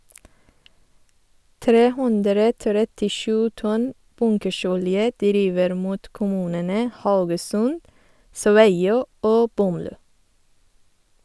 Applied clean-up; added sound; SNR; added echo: none; none; none; none.